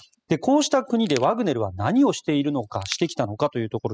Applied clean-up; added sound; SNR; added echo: classical method spectral subtraction.